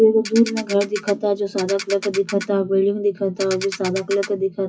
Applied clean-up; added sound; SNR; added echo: classical method WPE with log-MMSE.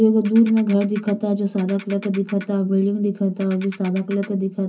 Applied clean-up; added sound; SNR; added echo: none; Ratchet, pawl; 20 dB; reverberation time 0.4 s.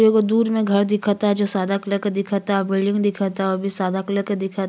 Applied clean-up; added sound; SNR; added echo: none; none; none; none.